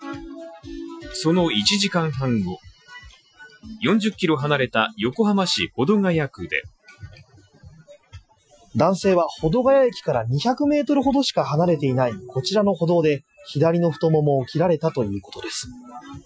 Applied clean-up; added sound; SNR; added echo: classical method Wiener filter.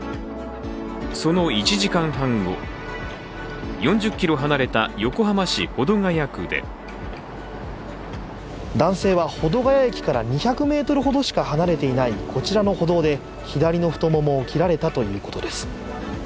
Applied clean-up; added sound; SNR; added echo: none; Boat, Water vehicle; 17 dB; none.